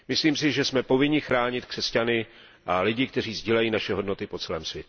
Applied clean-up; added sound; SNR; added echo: none; none; none; none.